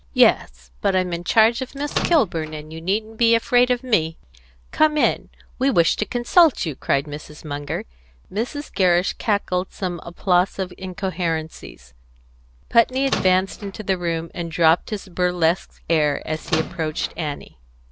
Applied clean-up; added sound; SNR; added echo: none; Microwave oven; 8 dB; none.